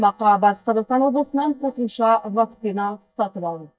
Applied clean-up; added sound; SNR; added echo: neural mask model DeepFilterNet 3.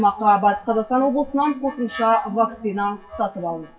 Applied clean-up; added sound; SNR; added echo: classical method WPE with log-MMSE.